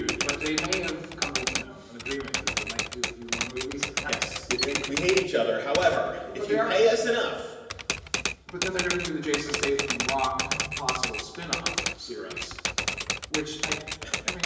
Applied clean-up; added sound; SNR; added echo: none; Typewriter; 2 dB; reverberation time 1.0 s.